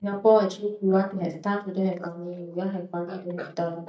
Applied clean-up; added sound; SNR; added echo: neural mask model DeepFilterNet 3.